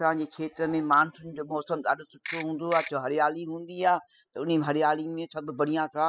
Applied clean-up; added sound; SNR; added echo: classical method spectral subtraction.